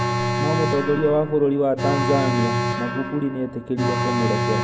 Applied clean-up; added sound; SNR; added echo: none; Alarm; 1 dB; reverberation time 0.7 s.